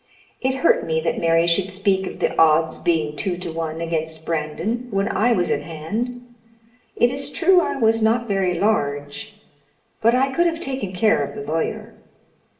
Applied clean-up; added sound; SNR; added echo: none; none; none; reverberation time 0.8 s.